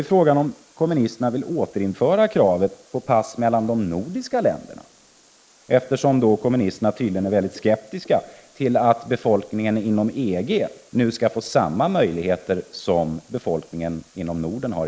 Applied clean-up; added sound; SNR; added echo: neural mask model Resemble Enhance denoiser.